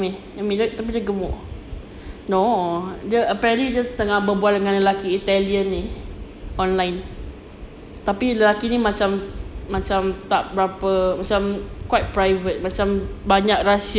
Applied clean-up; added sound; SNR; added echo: none; none; none; none.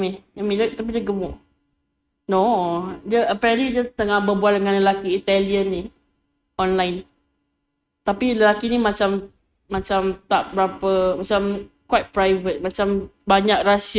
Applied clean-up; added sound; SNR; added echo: neural mask model RNNoise.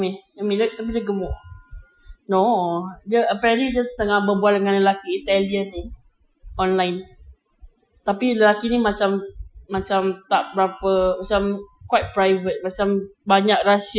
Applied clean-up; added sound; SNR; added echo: classical method Wiener filter.